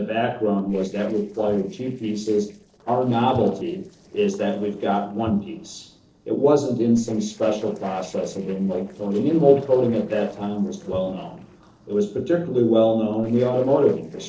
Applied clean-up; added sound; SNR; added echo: neural separator model SepFormer DNS4.